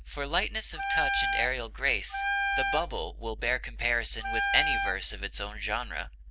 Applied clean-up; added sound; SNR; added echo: none; Wind instrument, woodwind instrument; -1 dB; none.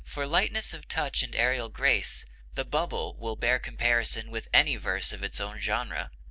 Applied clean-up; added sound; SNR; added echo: none; none; none; none.